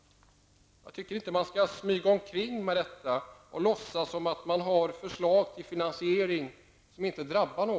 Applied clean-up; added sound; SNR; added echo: none; none; none; none.